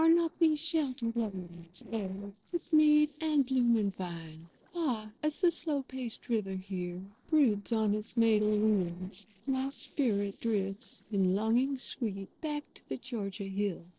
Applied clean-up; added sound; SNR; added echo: neural separator model SepFormer DNS4.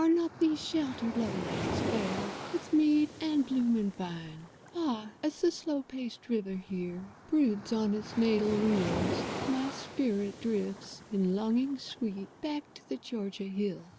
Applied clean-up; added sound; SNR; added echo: none; Waves, surf; 9 dB; none.